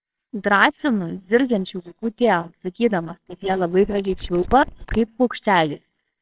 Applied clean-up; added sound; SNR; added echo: neural separator model SepFormer WHAMR!.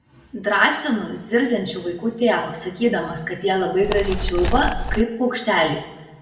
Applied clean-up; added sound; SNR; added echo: none; Animal; 1 dB; reverberation time 1.0 s.